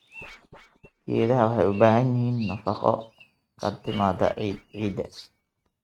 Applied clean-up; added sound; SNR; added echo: neural mask model RNNoise.